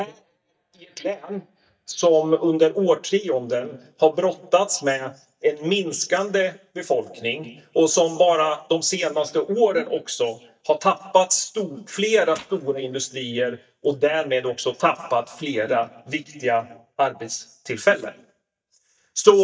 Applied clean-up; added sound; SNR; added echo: neural mask model DeepFilterNet 3.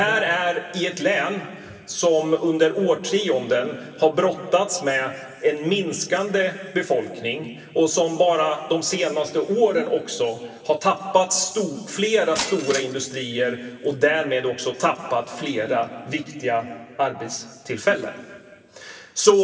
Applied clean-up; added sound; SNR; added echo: none; Shatter; 11 dB; reverberation time 2.2 s.